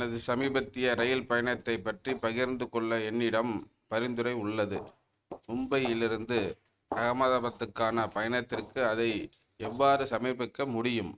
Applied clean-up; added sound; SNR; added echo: neural mask model RNNoise.